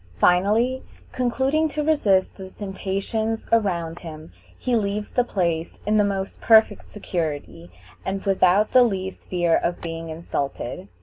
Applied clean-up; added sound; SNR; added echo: none; none; none; none.